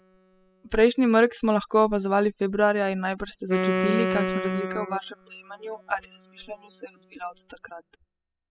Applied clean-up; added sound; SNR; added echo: classical method spectral subtraction.